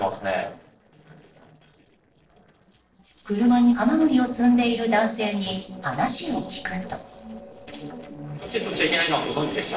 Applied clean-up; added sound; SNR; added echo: neural separator model SepFormer DNS4.